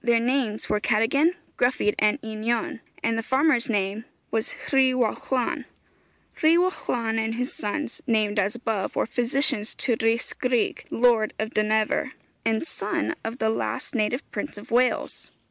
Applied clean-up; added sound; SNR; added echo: none; none; none; none.